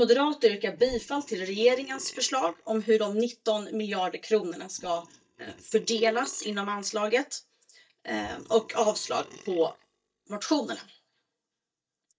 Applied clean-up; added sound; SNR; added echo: neural mask model DeepFilterNet 3.